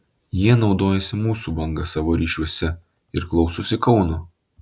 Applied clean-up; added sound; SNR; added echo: none; none; none; none.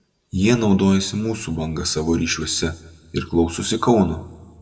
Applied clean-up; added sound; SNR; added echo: none; none; none; reverberation time 0.9 s.